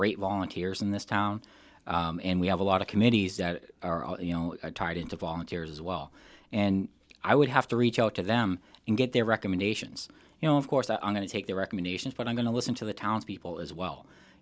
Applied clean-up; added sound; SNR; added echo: none; none; none; none.